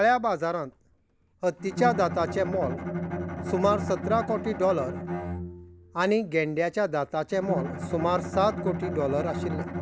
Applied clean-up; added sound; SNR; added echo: none; Bowed string instrument; 7 dB; none.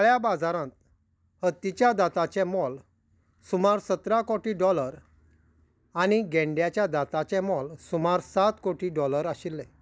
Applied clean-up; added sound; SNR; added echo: none; none; none; none.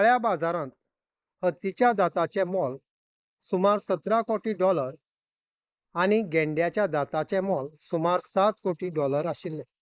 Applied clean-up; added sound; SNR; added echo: neural mask model Resemble Enhance denoiser.